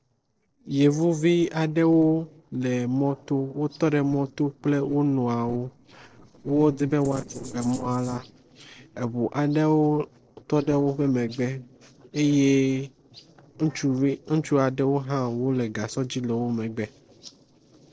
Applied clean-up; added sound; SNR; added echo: neural separator model SepFormer DNS4.